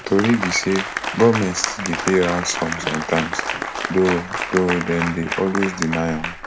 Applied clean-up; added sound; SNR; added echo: none; Applause; 5 dB; none.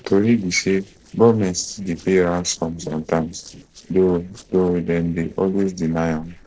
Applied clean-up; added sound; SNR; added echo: neural separator model SepFormer DNS4.